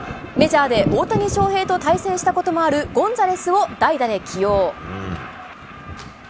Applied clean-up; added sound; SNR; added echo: none; Thunder; 9 dB; none.